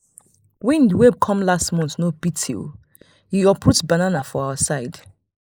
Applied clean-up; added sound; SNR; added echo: neural mask model Resemble Enhance denoiser.